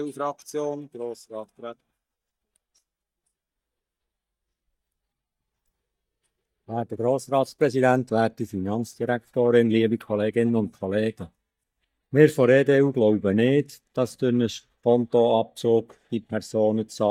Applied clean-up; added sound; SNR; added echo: neural mask model DeepFilterNet 3.